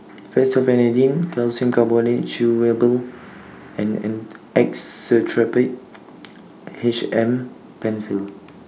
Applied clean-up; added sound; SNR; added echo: none; none; none; none.